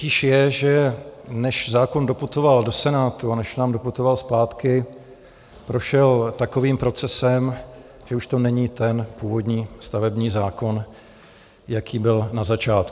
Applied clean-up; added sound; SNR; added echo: none; none; none; none.